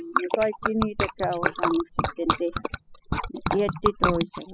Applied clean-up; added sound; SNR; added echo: classical method spectral subtraction.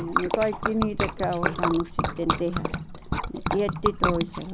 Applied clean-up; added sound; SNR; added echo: none; Liquid; 0 dB; none.